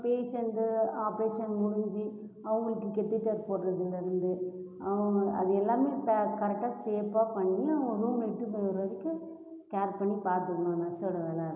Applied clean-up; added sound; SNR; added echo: none; none; none; none.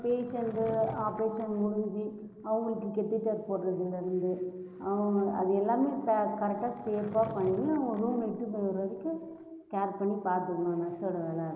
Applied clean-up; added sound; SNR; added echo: none; Skateboard; 19 dB; none.